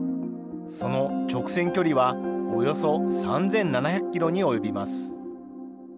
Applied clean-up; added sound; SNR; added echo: none; none; none; none.